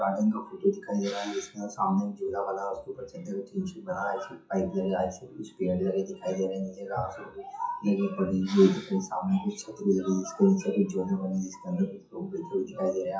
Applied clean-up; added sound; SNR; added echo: classical method WPE with log-MMSE.